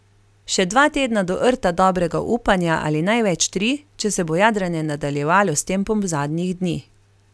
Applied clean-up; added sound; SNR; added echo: none; none; none; none.